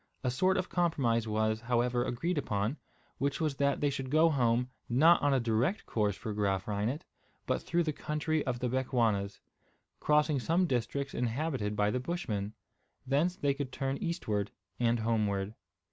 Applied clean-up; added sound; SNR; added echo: none; none; none; none.